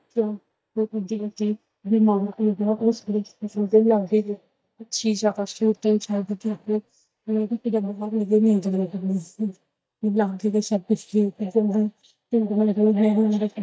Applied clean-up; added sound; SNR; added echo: neural mask model DeepFilterNet 3.